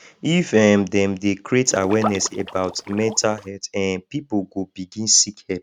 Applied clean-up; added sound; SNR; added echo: neural mask model RNNoise.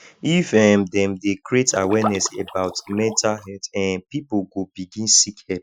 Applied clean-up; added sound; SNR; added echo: classical method Wiener filter.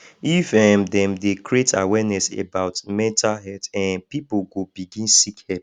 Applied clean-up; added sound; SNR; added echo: none; none; none; none.